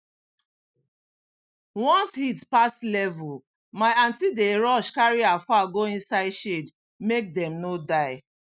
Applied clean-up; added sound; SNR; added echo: none; none; none; none.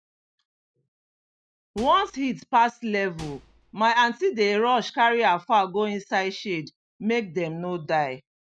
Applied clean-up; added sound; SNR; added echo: none; Microwave oven; 20 dB; none.